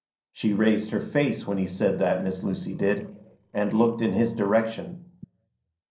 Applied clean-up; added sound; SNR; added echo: neural separator model SepFormer DNS4.